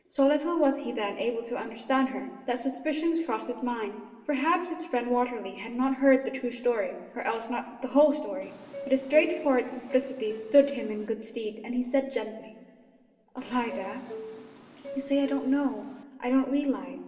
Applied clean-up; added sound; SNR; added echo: none; Subway, metro, underground; 14 dB; reverberation time 2.7 s.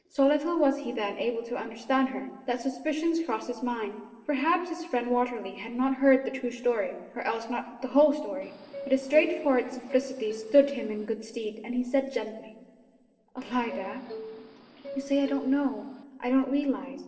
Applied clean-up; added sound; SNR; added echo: neural separator model SepFormer DNS4.